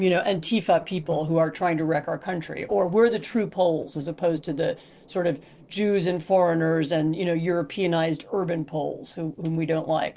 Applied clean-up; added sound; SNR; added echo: neural separator model SepFormer DNS4.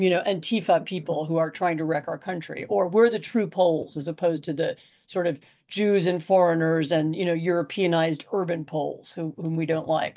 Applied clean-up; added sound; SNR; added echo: neural mask model DeepFilterNet 3.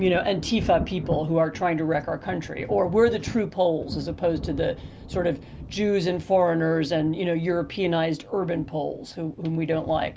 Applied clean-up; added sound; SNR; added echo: none; Thunder; 13 dB; none.